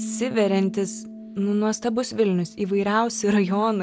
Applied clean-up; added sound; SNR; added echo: none; none; none; none.